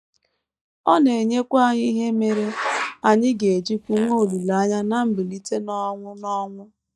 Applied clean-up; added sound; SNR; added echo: neural mask model DeepFilterNet 3.